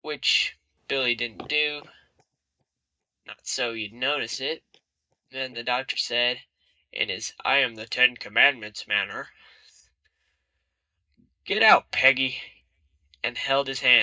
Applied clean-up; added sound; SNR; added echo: neural mask model DeepFilterNet 3.